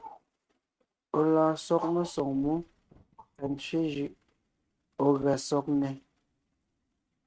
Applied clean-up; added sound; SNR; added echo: neural mask model RNNoise.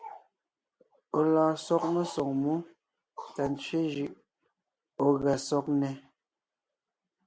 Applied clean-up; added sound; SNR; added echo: none; none; none; none.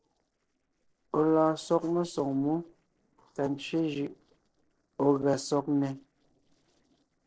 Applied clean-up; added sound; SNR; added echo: neural separator model SepFormer DNS4.